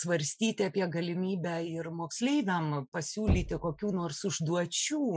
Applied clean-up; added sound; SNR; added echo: classical method Wiener filter.